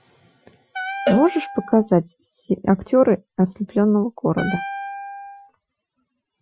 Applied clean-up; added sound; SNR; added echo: classical method Wiener filter.